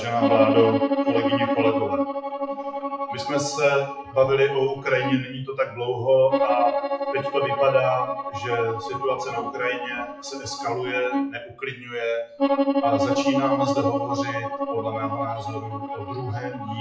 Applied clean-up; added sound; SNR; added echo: classical method WPE with log-MMSE.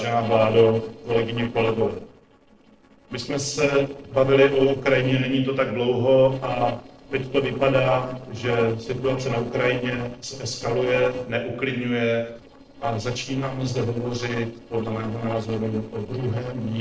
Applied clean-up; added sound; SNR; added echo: neural separator model SepFormer DNS4.